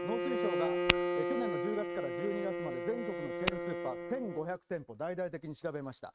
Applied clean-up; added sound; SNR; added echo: neural mask model RNNoise.